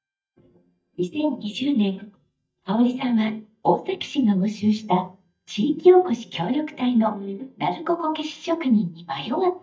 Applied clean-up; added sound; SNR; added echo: neural mask model DeepFilterNet 3.